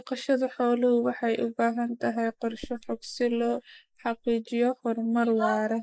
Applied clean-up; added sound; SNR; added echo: neural mask model Resemble Enhance denoiser.